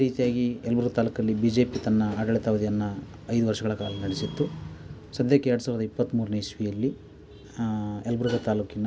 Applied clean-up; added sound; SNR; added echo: none; none; none; none.